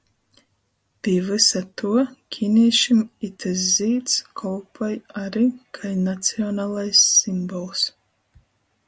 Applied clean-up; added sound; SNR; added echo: none; none; none; none.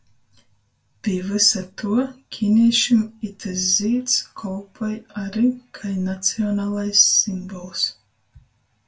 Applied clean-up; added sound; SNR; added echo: none; none; none; reverberation time 0.2 s.